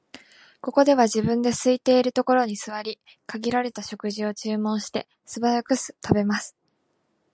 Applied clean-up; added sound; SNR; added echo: none; none; none; none.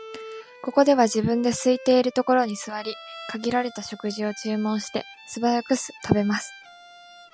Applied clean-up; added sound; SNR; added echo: none; Bowed string instrument; 19 dB; none.